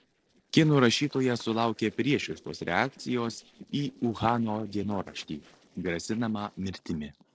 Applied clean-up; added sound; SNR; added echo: neural separator model SepFormer DNS4.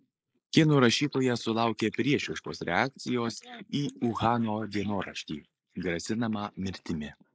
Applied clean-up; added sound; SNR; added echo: neural mask model Resemble Enhance denoiser.